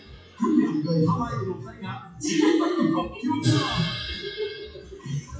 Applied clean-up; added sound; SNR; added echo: classical method WPE with log-MMSE.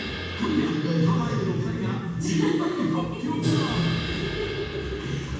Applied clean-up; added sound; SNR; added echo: none; Crash cymbal; 11 dB; reverberation time 1.2 s.